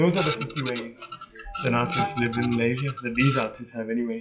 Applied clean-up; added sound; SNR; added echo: classical method WPE with log-MMSE.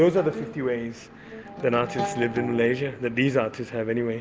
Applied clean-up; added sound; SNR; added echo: none; none; none; none.